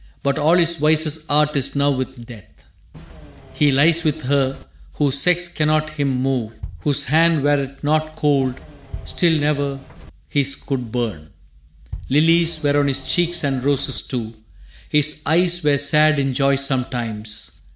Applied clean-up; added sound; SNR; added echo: none; Engine / Mechanisms + Bass drum; 18 dB; none.